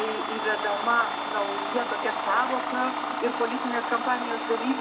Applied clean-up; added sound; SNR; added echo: none; Domestic sounds, home sounds; 1 dB; reverberation time 1.4 s.